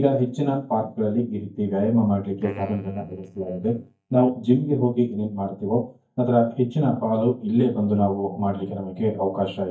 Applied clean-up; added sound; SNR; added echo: neural mask model DeepFilterNet 3.